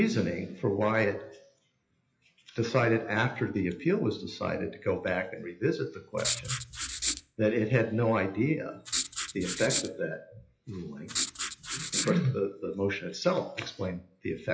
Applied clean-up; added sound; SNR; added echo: classical method WPE with log-MMSE.